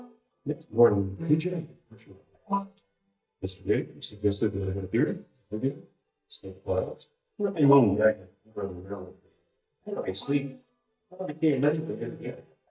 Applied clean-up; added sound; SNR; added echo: neural mask model DeepFilterNet 3.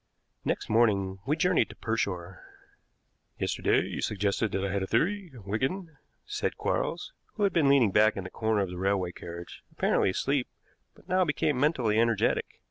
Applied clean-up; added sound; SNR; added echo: none; none; none; none.